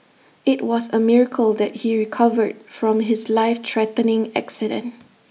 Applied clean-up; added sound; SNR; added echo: none; none; none; none.